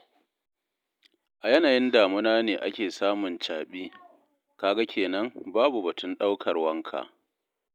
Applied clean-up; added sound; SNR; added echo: none; none; none; none.